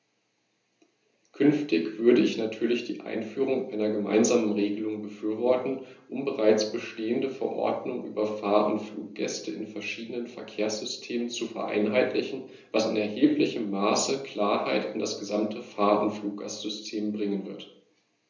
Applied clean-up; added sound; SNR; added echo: none; none; none; reverberation time 0.3 s.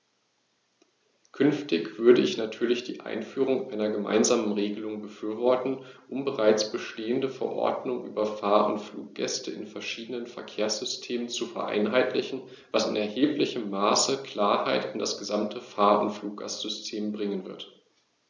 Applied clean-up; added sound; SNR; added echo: none; none; none; none.